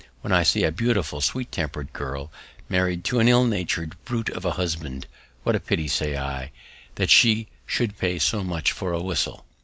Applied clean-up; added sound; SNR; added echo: none; none; none; none.